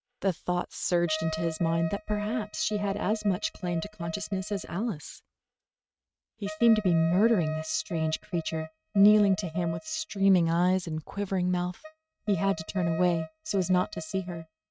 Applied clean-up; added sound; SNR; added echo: neural mask model RNNoise.